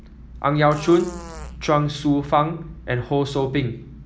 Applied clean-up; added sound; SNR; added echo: none; Fart; 20 dB; none.